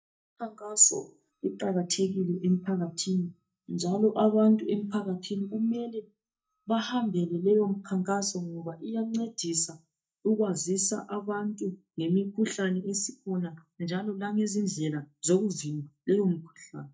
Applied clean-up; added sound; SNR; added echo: neural mask model DeepFilterNet 3.